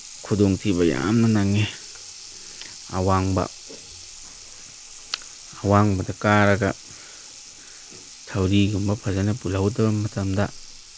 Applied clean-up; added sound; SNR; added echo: none; Sink (filling or washing) / Water tap, faucet; 17 dB; none.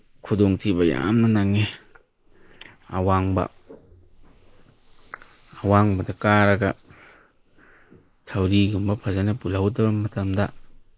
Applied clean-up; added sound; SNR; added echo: neural mask model Resemble Enhance denoiser.